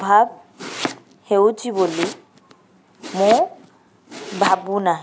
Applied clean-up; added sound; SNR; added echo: none; Domestic sounds, home sounds; 12 dB; none.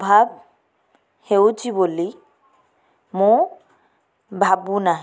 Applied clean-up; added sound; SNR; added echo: none; none; none; none.